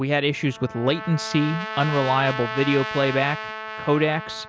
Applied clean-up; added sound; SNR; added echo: none; Trumpet; 9 dB; none.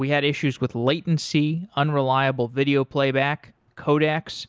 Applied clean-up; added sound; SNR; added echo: none; none; none; none.